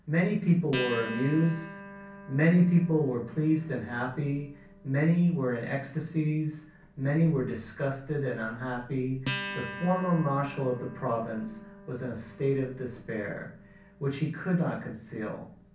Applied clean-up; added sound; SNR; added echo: none; Acoustic guitar; 14 dB; reverberation time 0.6 s.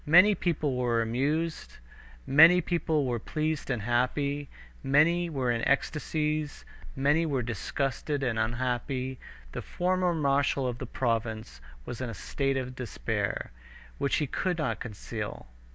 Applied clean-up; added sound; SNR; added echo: none; none; none; none.